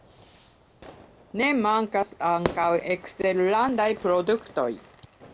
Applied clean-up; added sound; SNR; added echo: none; Fire / Fireworks; 15 dB; none.